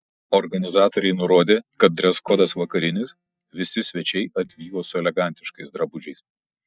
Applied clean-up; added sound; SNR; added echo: neural mask model DeepFilterNet 3.